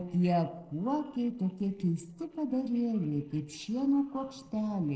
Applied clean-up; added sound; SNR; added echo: neural separator model SepFormer DNS4.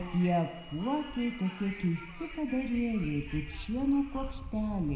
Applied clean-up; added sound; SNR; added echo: none; Wind; 10 dB; reverberation time 0.7 s.